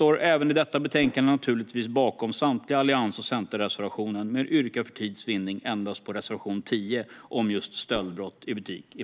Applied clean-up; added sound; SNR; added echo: none; Whoosh, swoosh, swish; 15 dB; none.